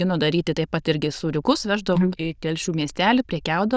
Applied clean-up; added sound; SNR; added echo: neural diffusion model UNIVERSE++.